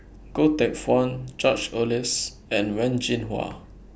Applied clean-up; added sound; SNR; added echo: none; none; none; none.